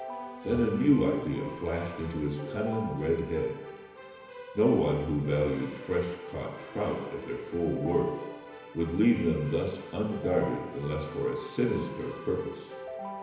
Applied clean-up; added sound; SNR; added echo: none; Keyboard (musical); 13 dB; reverberation time 1.0 s.